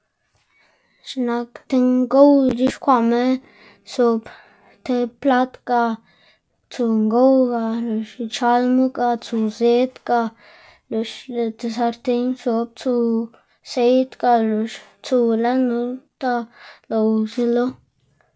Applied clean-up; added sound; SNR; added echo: none; none; none; none.